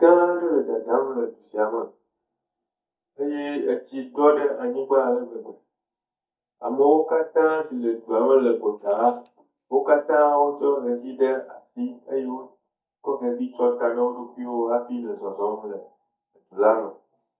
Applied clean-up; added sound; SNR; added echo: neural mask model DeepFilterNet 3.